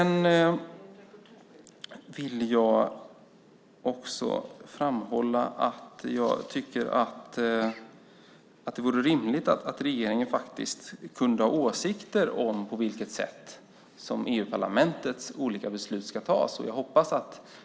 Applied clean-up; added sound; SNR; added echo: none; none; none; none.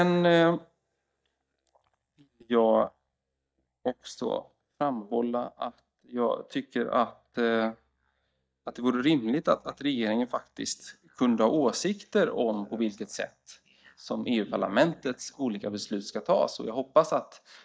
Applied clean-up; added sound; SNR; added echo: neural mask model DeepFilterNet 3.